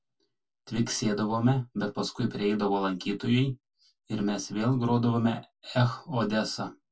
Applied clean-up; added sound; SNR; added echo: none; none; none; reverberation time 0.1 s.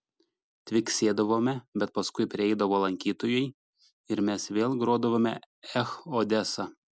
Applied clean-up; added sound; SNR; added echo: none; none; none; none.